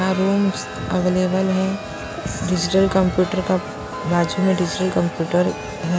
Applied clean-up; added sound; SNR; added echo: none; Chime; 12 dB; none.